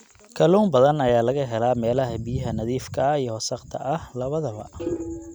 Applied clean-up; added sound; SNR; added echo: none; none; none; none.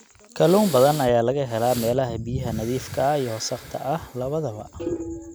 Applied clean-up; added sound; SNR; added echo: none; Breathing; 17 dB; none.